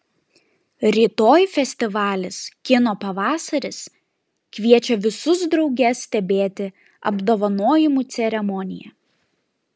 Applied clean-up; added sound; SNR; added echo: none; none; none; none.